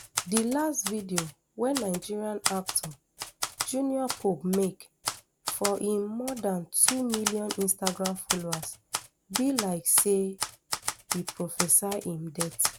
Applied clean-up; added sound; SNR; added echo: none; Typewriter; 6 dB; none.